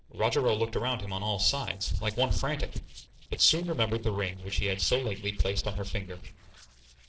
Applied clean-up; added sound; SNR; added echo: neural separator model SepFormer DNS4.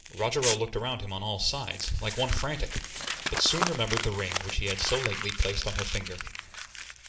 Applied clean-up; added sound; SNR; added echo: none; Crumpling, crinkling; 5 dB; reverberation time 0.9 s.